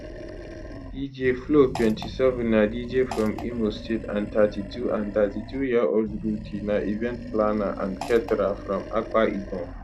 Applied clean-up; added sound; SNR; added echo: none; Fart + Animal; 11 dB; none.